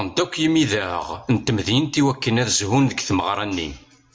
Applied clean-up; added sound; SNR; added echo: none; none; none; none.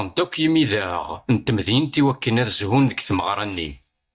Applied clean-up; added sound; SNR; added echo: neural mask model DeepFilterNet 3.